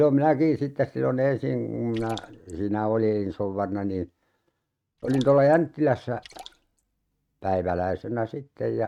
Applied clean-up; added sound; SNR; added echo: neural mask model RNNoise.